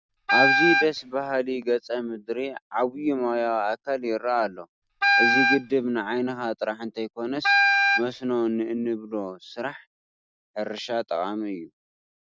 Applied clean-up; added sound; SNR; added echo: none; Wind instrument, woodwind instrument; -5 dB; none.